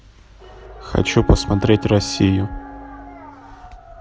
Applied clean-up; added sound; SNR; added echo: none; Wind instrument, woodwind instrument; 16 dB; none.